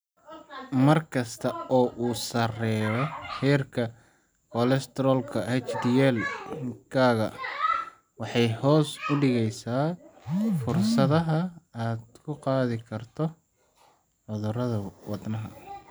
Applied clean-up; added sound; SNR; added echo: none; none; none; none.